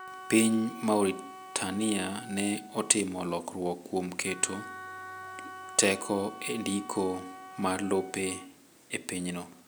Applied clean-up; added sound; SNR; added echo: none; Wind instrument, woodwind instrument; 15 dB; none.